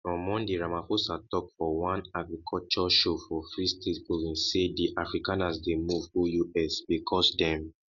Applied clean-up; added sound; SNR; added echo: none; none; none; none.